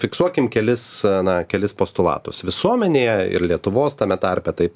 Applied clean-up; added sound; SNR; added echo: none; none; none; none.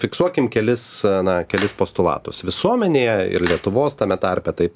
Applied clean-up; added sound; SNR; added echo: none; Splash, splatter; 15 dB; none.